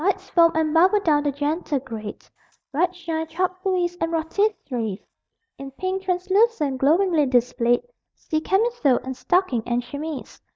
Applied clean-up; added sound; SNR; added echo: neural mask model DeepFilterNet 3.